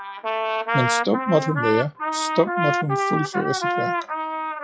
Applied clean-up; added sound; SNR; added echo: classical method log-MMSE.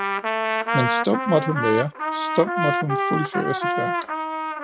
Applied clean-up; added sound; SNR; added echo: none; Trumpet; 0 dB; none.